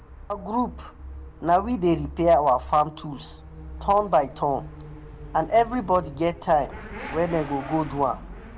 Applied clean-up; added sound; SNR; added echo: none; Motorcycle / Accelerating, revving, vroom; 14 dB; none.